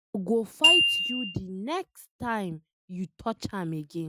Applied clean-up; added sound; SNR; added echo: classical method Wiener filter.